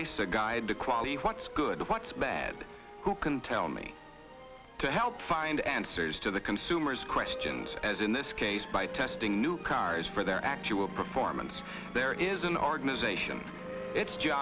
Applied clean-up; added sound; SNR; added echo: none; none; none; none.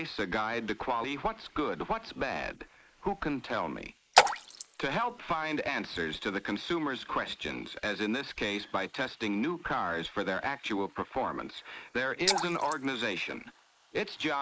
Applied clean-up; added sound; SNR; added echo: neural mask model Resemble Enhance denoiser.